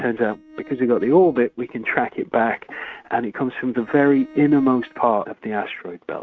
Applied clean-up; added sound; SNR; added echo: neural mask model RNNoise.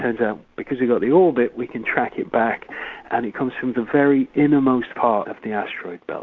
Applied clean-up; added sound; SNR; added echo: none; none; none; none.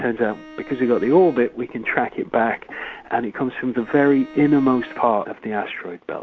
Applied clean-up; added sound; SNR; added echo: none; Bowed string instrument; 20 dB; none.